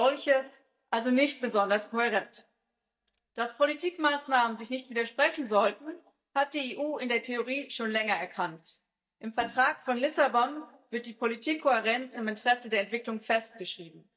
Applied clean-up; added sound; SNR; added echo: neural mask model DeepFilterNet 3.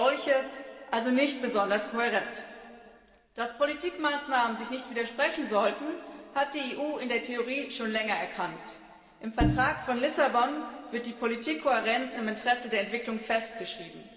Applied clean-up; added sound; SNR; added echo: none; Bowed string instrument; 1 dB; reverberation time 2.2 s.